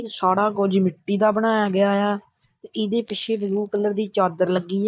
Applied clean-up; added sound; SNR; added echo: neural mask model DeepFilterNet 3.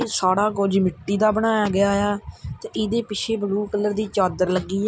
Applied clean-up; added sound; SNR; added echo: none; none; none; none.